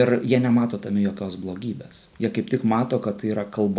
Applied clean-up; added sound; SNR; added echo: none; none; none; none.